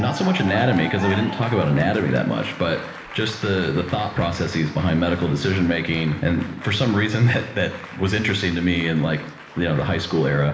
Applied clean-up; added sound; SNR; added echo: none; Applause / Cheering; 15 dB; reverberation time 1.1 s.